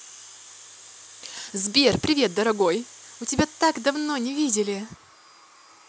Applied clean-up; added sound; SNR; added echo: none; none; none; none.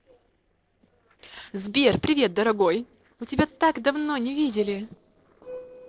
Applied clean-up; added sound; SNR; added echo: neural separator model SepFormer DNS4.